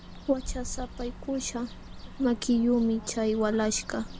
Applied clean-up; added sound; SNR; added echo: none; Bird; 11 dB; none.